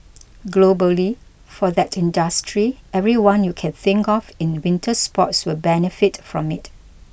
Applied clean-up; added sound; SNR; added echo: none; none; none; none.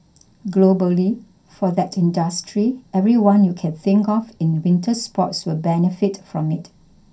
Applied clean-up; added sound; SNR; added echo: none; none; none; reverberation time 0.3 s.